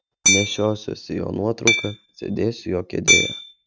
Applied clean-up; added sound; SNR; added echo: neural mask model RNNoise.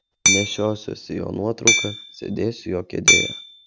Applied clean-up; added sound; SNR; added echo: none; Hammer; -4 dB; none.